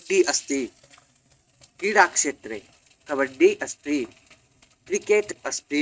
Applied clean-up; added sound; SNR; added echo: neural mask model RNNoise.